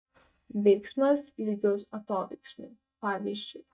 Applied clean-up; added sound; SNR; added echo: neural mask model DeepFilterNet 3.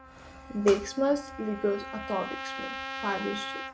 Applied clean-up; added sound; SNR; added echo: none; Trumpet; 9 dB; none.